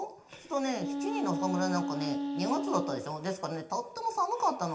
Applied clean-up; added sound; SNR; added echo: none; Wind instrument, woodwind instrument; 2 dB; reverberation time 0.8 s.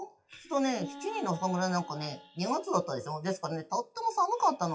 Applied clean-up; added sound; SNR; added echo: classical method WPE with log-MMSE.